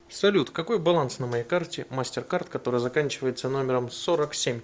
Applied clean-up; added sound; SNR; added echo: none; none; none; none.